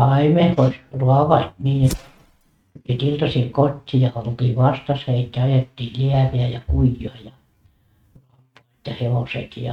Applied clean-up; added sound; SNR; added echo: neural mask model RNNoise.